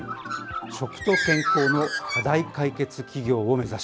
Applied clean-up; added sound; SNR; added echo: none; Bird; 4 dB; none.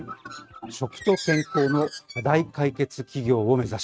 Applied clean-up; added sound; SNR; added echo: neural mask model RNNoise.